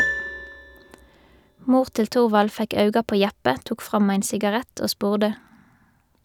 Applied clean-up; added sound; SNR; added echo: none; Piano; 12 dB; none.